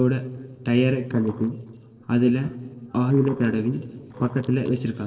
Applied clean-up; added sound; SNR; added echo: neural separator model SepFormer DNS4.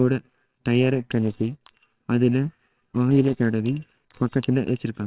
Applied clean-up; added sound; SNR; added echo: neural separator model SepFormer WHAMR!.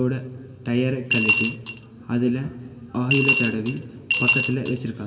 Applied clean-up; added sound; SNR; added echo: none; Coin (dropping) / Glass; -1 dB; reverberation time 1.7 s.